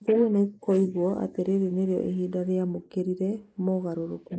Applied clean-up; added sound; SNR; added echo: neural mask model Resemble Enhance denoiser.